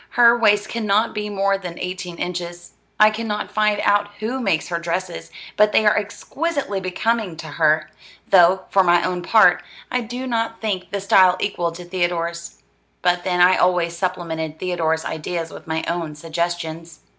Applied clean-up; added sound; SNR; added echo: none; none; none; none.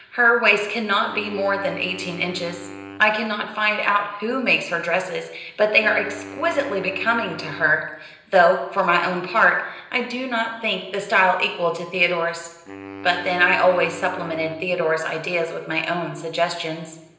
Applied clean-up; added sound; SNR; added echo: none; Wind instrument, woodwind instrument; 17 dB; reverberation time 0.9 s.